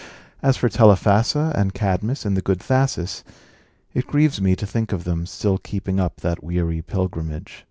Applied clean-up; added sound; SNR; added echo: none; none; none; none.